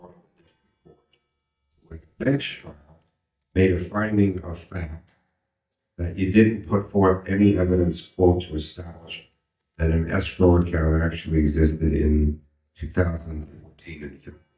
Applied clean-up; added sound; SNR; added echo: neural mask model DeepFilterNet 3.